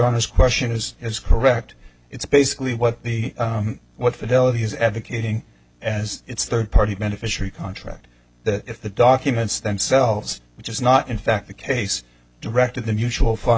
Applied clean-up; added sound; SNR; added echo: none; none; none; none.